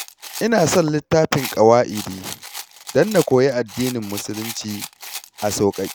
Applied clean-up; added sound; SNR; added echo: none; Rattle; 15 dB; none.